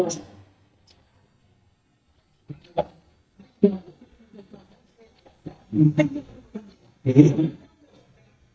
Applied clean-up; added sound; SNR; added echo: neural mask model DeepFilterNet 3.